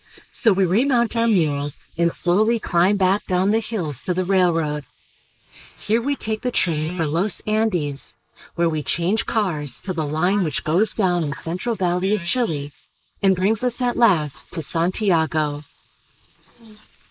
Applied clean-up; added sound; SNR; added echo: neural mask model Resemble Enhance denoiser.